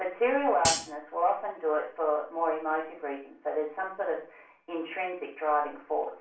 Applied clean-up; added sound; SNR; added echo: none; Hi-hat; 0 dB; reverberation time 0.4 s.